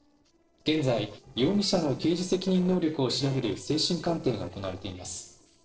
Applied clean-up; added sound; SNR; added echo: neural separator model SepFormer DNS4.